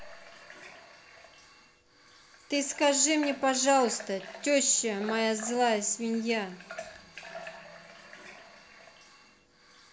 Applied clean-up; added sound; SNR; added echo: none; Water tap, faucet / Water; 17 dB; none.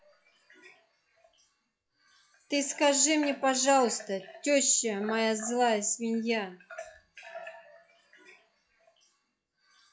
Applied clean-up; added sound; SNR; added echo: classical method log-MMSE.